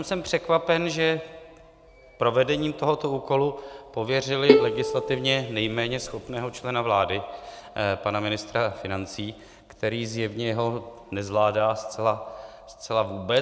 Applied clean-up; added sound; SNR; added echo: none; Bowed string instrument; -1 dB; none.